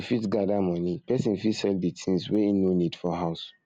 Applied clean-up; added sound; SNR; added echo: none; none; none; none.